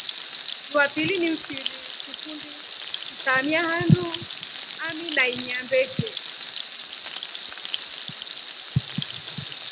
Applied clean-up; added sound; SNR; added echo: none; Frying (food); -3 dB; none.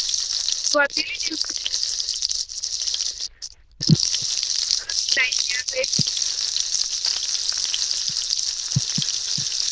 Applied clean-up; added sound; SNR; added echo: neural diffusion model UNIVERSE++.